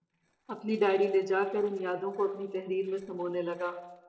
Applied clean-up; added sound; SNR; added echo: neural separator model SepFormer DNS4.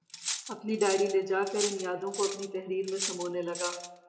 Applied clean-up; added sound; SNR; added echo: none; Cutlery, silverware; 7 dB; reverberation time 0.7 s.